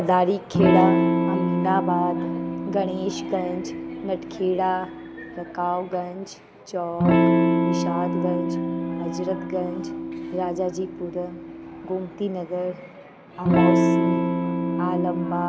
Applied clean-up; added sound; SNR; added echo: none; Electric guitar / Strum; -3 dB; none.